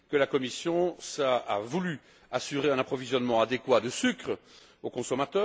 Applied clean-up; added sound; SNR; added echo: none; none; none; none.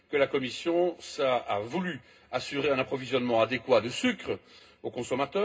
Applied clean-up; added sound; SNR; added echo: none; none; none; reverberation time 0.2 s.